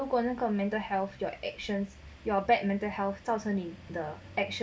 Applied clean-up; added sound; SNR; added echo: none; none; none; none.